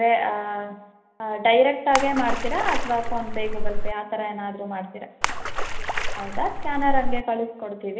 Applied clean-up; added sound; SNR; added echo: none; Splash, splatter; -2 dB; reverberation time 0.8 s.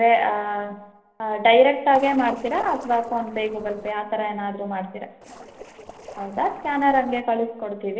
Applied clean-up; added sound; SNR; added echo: neural separator model SepFormer DNS4.